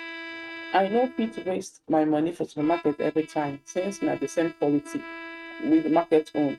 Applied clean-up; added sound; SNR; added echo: neural mask model RNNoise.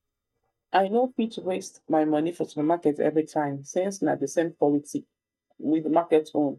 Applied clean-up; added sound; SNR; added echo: neural mask model DeepFilterNet 3.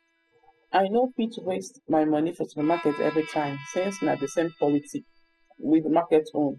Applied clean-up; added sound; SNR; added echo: classical method spectral subtraction.